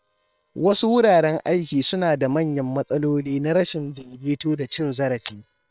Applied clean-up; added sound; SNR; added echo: neural separator model SepFormer WHAM!.